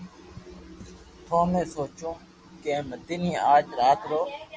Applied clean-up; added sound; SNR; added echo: none; none; none; none.